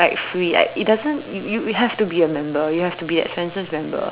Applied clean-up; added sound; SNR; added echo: none; none; none; none.